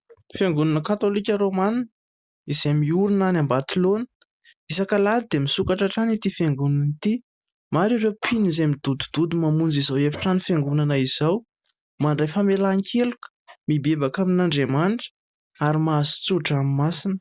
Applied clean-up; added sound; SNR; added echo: none; none; none; none.